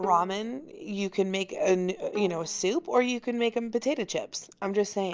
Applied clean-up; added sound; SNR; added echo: none; Bowed string instrument; 15 dB; none.